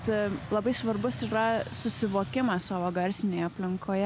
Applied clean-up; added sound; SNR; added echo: none; none; none; none.